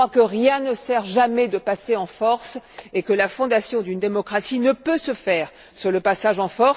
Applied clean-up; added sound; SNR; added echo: none; none; none; none.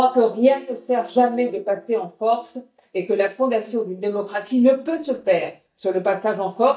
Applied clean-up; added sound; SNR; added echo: neural mask model DeepFilterNet 3.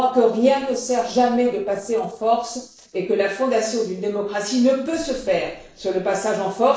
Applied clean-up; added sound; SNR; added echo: neural separator model SepFormer DNS4.